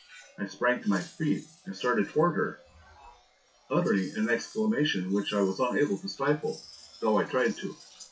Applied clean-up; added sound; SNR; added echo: classical method WPE with log-MMSE.